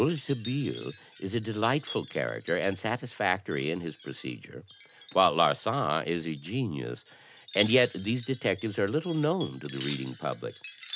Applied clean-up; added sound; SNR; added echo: none; Wind chime; 11 dB; none.